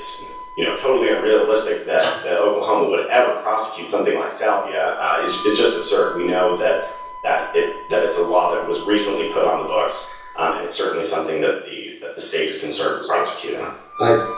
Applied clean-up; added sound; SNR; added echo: none; Harmonica; 16 dB; reverberation time 0.6 s.